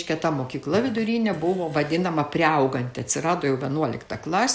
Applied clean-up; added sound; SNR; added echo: none; Fart; 20 dB; none.